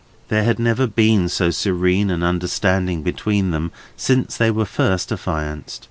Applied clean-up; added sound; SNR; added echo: none; none; none; none.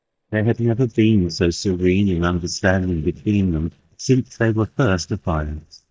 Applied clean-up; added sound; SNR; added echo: neural mask model DeepFilterNet 3.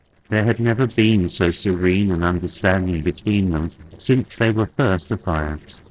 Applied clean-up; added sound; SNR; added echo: neural separator model SepFormer DNS4.